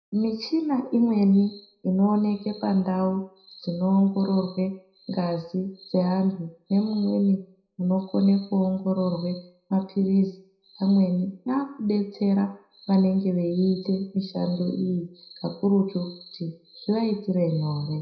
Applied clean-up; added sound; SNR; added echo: none; none; none; reverberation time 0.4 s.